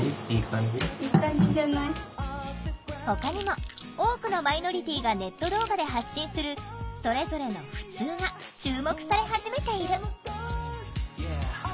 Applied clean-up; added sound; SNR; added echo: none; Chewing, mastication / Crushing; 18 dB; none.